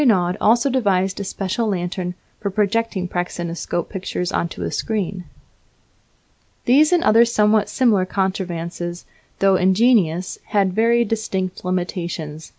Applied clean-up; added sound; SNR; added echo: none; none; none; none.